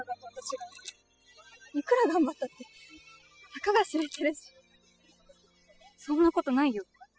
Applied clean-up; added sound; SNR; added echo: classical method spectral subtraction.